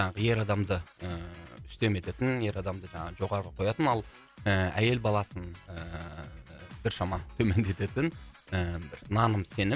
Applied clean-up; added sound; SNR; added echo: none; none; none; none.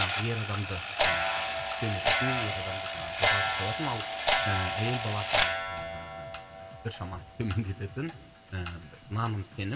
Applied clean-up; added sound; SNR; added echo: none; Clock; -4 dB; reverberation time 1.3 s.